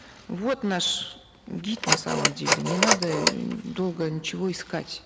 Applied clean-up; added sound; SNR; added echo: none; Telephone; 0 dB; none.